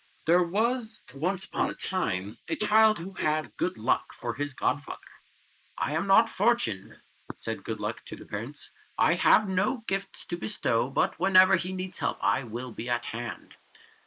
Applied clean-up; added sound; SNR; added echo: neural mask model Resemble Enhance denoiser.